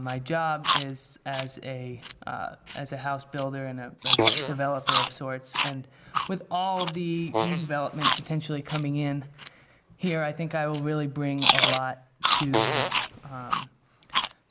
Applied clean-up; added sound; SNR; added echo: neural mask model Resemble Enhance denoiser.